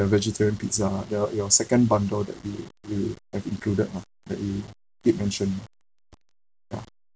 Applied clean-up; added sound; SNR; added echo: none; none; none; none.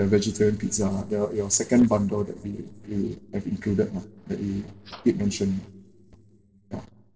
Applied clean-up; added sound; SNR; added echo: neural separator model SepFormer DNS4.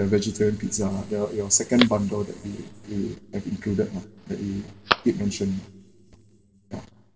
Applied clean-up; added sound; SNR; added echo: none; Telephone; 10 dB; reverberation time 1.9 s.